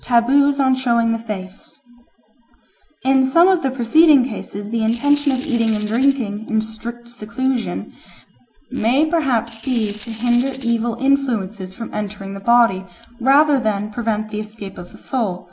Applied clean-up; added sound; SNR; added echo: none; Tambourine; 4 dB; none.